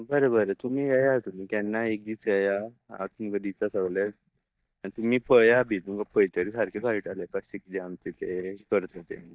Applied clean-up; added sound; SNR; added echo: neural mask model DeepFilterNet 3.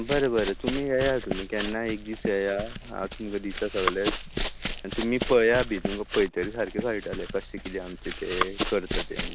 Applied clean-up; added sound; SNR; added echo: none; Run; 4 dB; none.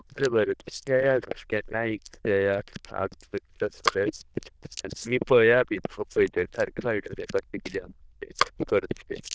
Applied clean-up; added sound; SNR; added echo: neural diffusion model UNIVERSE++.